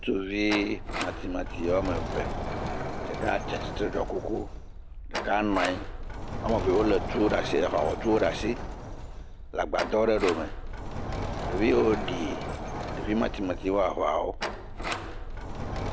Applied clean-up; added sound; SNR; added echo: none; Sliding door; 4 dB; none.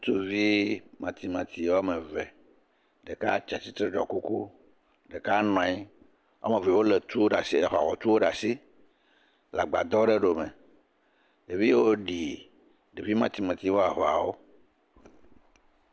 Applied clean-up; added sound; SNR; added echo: none; none; none; none.